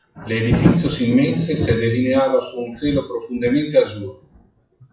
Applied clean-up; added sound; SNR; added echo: classical method WPE with log-MMSE.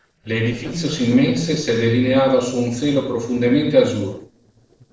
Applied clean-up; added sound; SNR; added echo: neural separator model SepFormer DNS4.